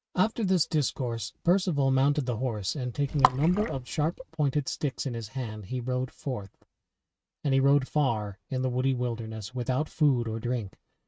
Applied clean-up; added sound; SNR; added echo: neural mask model RNNoise.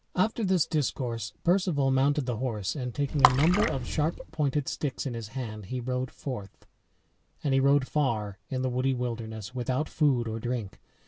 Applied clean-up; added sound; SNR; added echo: none; Water / Splash, splatter; 1 dB; none.